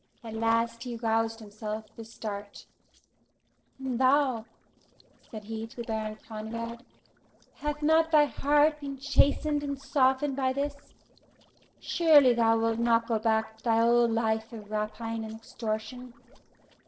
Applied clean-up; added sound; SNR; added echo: neural separator model SepFormer DNS4.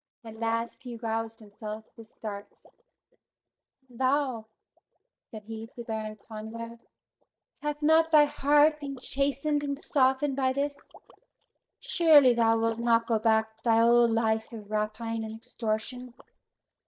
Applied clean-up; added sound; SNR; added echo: neural mask model DeepFilterNet 3.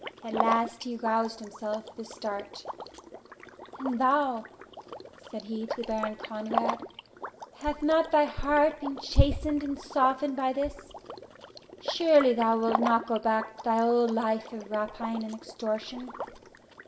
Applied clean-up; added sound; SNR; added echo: none; Liquid; 10 dB; reverberation time 0.7 s.